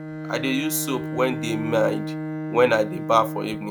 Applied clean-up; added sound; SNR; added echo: none; Bowed string instrument; 6 dB; none.